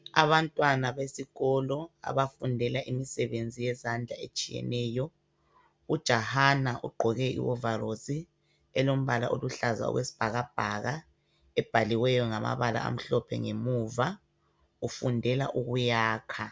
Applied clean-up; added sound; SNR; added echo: none; none; none; none.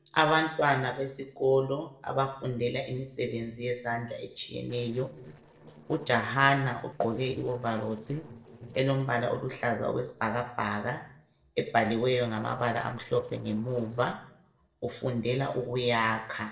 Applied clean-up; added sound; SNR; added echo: neural separator model SepFormer DNS4.